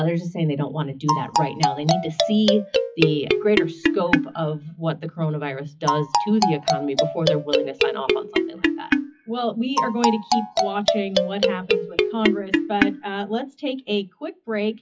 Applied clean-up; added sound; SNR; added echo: classical method WPE with log-MMSE.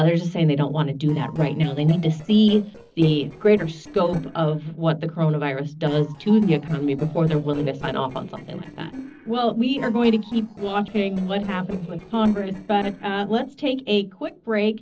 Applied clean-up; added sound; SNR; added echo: neural separator model SepFormer DNS4.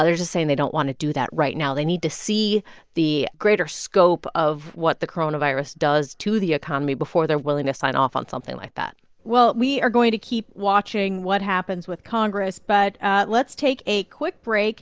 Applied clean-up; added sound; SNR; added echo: none; none; none; none.